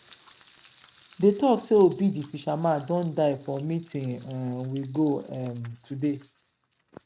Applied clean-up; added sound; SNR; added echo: neural mask model RNNoise.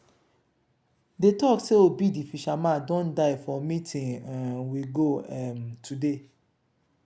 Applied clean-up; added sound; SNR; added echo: none; none; none; none.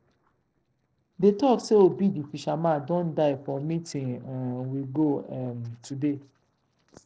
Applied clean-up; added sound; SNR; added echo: neural separator model SepFormer DNS4.